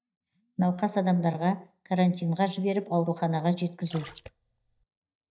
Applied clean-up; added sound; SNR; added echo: neural mask model DeepFilterNet 3.